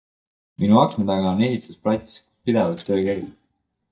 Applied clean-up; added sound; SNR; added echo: neural mask model DeepFilterNet 3.